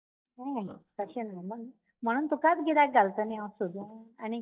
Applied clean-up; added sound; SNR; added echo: neural mask model DeepFilterNet 3.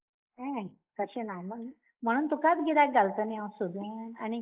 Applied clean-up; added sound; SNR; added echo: neural mask model Resemble Enhance denoiser.